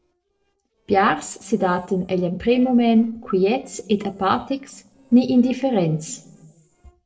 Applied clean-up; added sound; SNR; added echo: neural separator model SepFormer DNS4.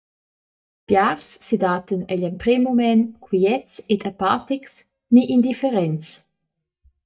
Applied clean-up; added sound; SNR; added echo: neural mask model DeepFilterNet 3.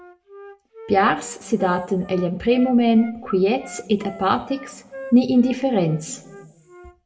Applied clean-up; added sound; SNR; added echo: none; Wind instrument, woodwind instrument; 20 dB; reverberation time 1.1 s.